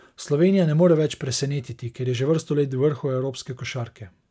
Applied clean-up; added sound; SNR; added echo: none; none; none; none.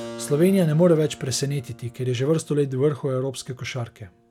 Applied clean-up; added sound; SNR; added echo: none; Keyboard (musical); 20 dB; none.